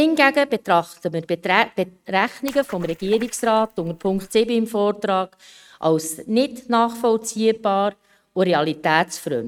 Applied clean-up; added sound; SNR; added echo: neural mask model RNNoise.